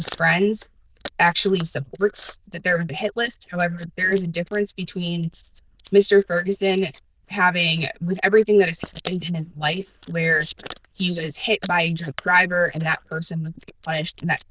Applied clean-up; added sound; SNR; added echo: neural diffusion model UNIVERSE++.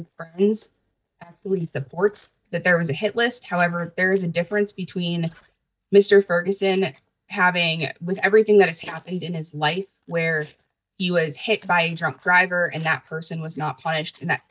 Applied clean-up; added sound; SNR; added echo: neural mask model DeepFilterNet 3.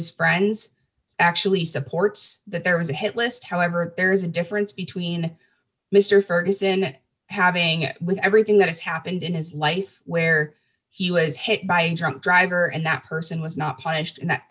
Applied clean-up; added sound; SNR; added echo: none; none; none; none.